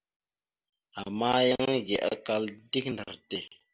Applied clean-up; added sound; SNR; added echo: none; none; none; none.